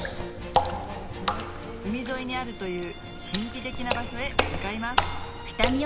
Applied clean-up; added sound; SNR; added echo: none; Water / Splash, splatter; -2 dB; none.